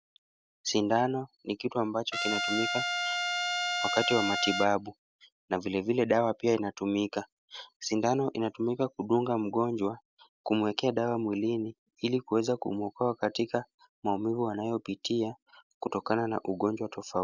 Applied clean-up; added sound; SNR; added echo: none; Trumpet; 1 dB; none.